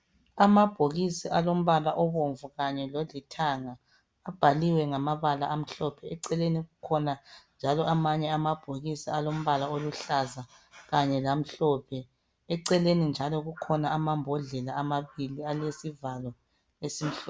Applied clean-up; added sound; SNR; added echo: none; none; none; none.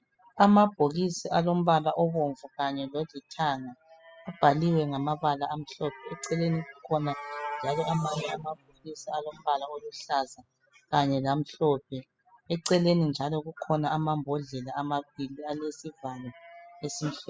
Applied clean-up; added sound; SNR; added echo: classical method spectral subtraction.